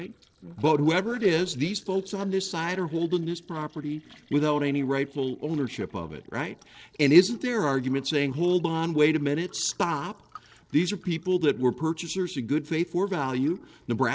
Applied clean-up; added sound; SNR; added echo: neural separator model SepFormer DNS4.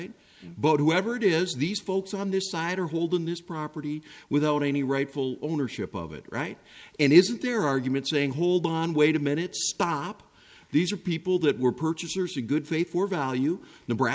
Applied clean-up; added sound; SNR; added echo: none; none; none; none.